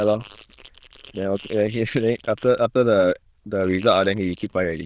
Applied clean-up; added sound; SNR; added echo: neural diffusion model UNIVERSE++.